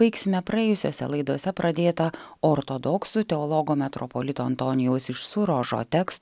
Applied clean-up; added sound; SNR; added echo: none; none; none; none.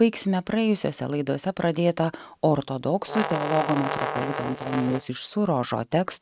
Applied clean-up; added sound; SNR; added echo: neural mask model RNNoise.